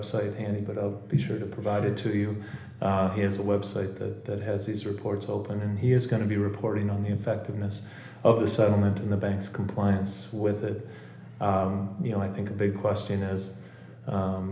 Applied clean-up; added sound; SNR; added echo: none; none; none; reverberation time 1.0 s.